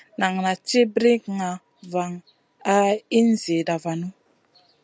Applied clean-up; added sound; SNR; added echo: none; none; none; none.